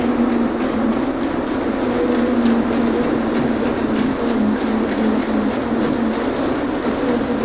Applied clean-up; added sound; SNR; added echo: none; Boat, Water vehicle; -2 dB; reverberation time 0.9 s.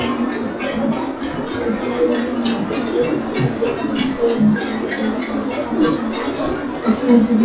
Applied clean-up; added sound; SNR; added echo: classical method WPE with log-MMSE.